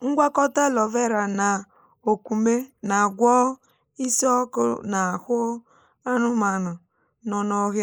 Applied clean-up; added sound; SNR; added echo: neural mask model Resemble Enhance denoiser.